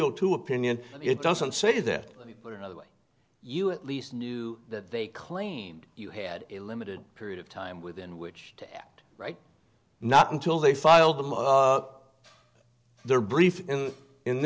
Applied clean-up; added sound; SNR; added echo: none; none; none; none.